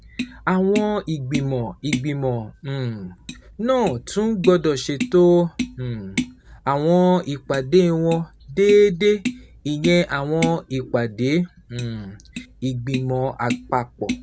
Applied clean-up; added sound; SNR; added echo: none; Tap; 11 dB; none.